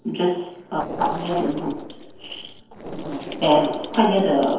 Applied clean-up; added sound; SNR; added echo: neural separator model SepFormer DNS4.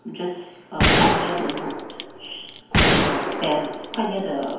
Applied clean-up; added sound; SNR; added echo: none; Gunshot, gunfire; -5 dB; reverberation time 0.9 s.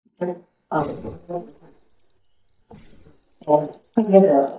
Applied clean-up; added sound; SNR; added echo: neural mask model DeepFilterNet 3.